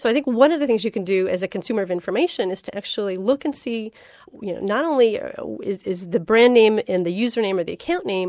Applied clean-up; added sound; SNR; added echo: none; none; none; none.